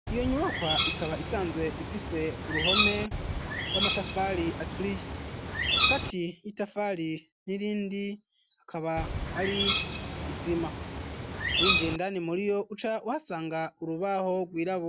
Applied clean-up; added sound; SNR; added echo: none; Bird; -2 dB; none.